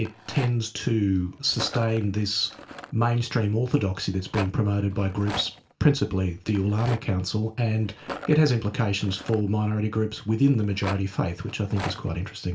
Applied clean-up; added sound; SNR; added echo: none; Rattle; 16 dB; reverberation time 0.2 s.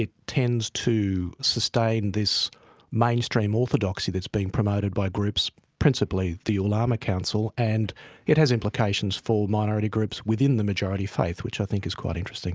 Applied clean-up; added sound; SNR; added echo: none; none; none; none.